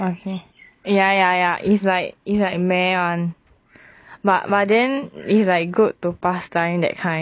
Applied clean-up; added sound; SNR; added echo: none; none; none; none.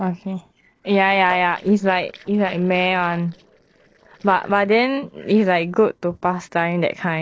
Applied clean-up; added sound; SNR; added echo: neural separator model SepFormer DNS4.